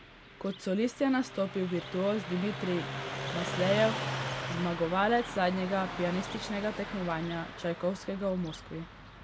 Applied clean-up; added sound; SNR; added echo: none; Car passing by; 7 dB; none.